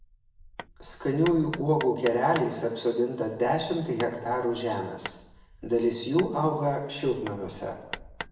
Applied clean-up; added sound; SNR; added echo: none; Hammer; 16 dB; reverberation time 0.9 s.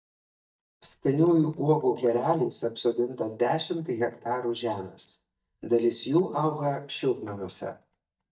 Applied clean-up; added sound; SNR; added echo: neural mask model DeepFilterNet 3.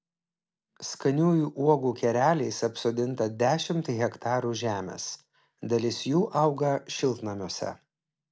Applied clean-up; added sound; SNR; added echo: none; none; none; none.